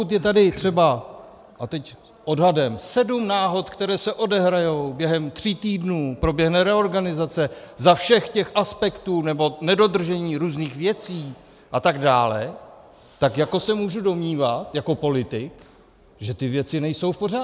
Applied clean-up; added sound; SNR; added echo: none; none; none; none.